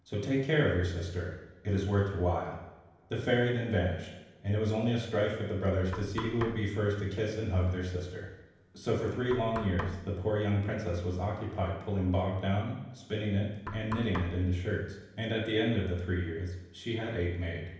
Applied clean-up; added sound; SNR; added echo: none; Knock; 14 dB; reverberation time 0.9 s.